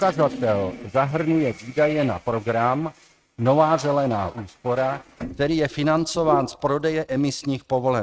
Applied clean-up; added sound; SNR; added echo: neural mask model RNNoise.